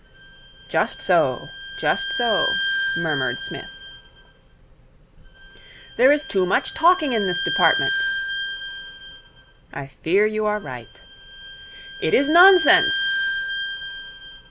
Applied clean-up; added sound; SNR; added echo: none; Bowed string instrument; 5 dB; none.